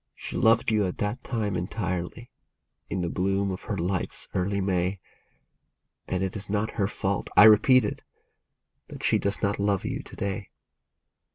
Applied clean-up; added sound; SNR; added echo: none; none; none; none.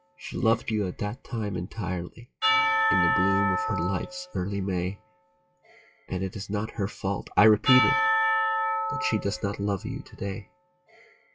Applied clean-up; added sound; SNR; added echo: classical method log-MMSE.